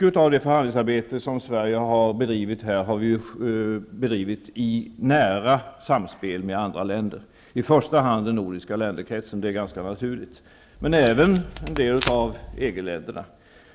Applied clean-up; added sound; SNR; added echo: none; Packing tape, duct tape; 9 dB; none.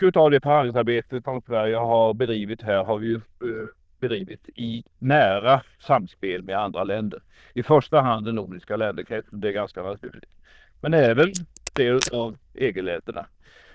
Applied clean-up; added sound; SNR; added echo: neural diffusion model UNIVERSE++.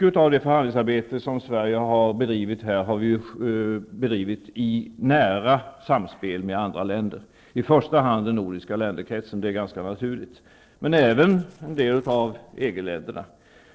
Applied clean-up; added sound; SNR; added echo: neural separator model SepFormer DNS4.